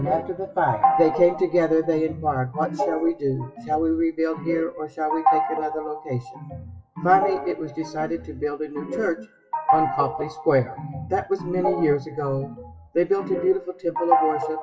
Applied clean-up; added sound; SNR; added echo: classical method WPE with log-MMSE.